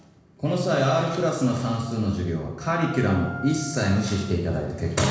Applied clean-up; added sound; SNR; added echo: none; Wind instrument, woodwind instrument; 15 dB; reverberation time 1.1 s.